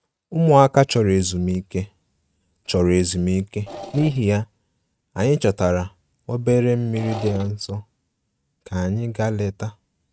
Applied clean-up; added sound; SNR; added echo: neural mask model RNNoise.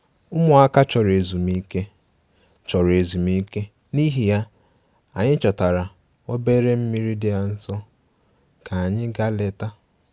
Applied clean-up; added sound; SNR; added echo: none; none; none; none.